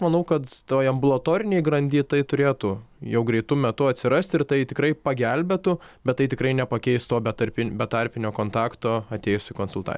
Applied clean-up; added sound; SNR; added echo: none; none; none; none.